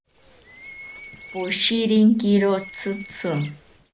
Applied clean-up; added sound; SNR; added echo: none; Bird; 20 dB; none.